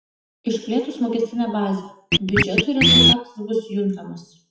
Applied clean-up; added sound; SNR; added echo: classical method WPE with log-MMSE.